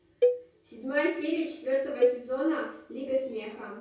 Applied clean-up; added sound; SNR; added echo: none; Cowbell; 0 dB; reverberation time 0.6 s.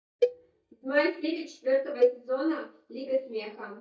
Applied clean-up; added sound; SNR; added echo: neural mask model DeepFilterNet 3.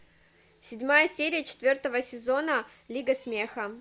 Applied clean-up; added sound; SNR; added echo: none; none; none; none.